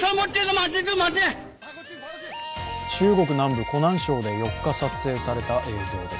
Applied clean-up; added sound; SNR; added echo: none; none; none; none.